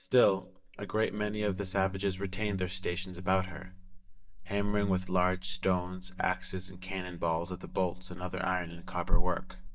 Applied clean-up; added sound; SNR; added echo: neural mask model DeepFilterNet 3.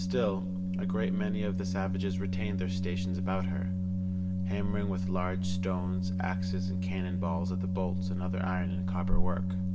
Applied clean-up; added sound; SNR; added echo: none; Organ; -3 dB; reverberation time 1.7 s.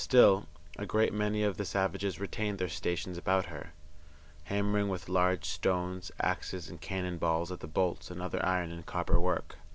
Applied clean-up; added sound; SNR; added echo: none; none; none; none.